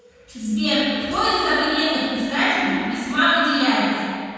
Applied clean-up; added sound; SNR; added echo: none; none; none; reverberation time 2.1 s.